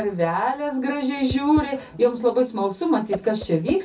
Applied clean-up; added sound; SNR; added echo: none; Whoosh, swoosh, swish; 15 dB; reverberation time 0.3 s.